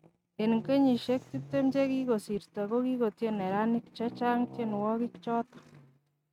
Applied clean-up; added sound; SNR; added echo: neural mask model RNNoise.